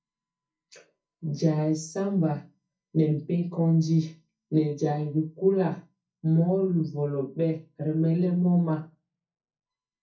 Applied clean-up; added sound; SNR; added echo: neural mask model DeepFilterNet 3.